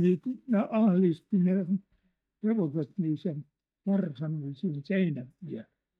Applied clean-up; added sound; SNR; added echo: neural mask model DeepFilterNet 3.